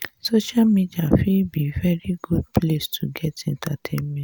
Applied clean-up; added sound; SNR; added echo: none; none; none; none.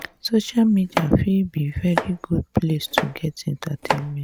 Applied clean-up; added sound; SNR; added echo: neural mask model RNNoise.